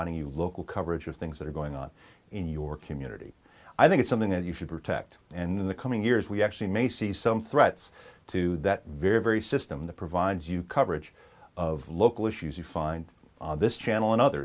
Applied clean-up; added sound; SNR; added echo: none; none; none; none.